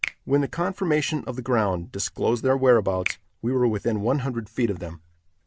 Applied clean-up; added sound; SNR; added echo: none; Finger snapping; 16 dB; none.